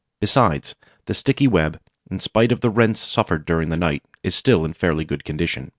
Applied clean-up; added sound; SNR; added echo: none; none; none; none.